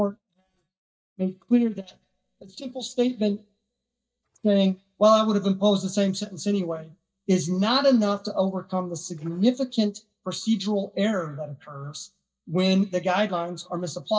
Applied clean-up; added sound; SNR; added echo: neural mask model DeepFilterNet 3.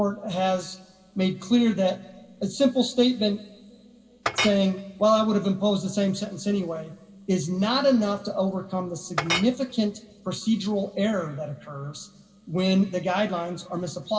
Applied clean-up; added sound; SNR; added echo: none; Chink, clink; 7 dB; reverberation time 2.7 s.